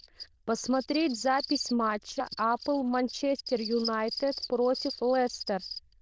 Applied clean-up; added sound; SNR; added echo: neural diffusion model UNIVERSE++.